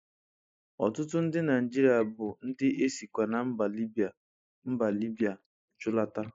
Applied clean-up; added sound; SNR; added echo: neural mask model Resemble Enhance denoiser.